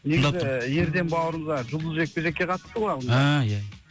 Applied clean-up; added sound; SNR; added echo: none; Bowed string instrument; 14 dB; none.